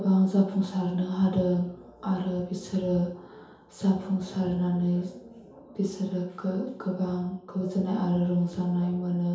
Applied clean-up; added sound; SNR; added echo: none; none; none; reverberation time 0.8 s.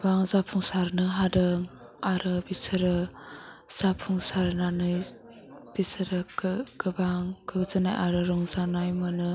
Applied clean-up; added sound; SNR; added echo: none; none; none; none.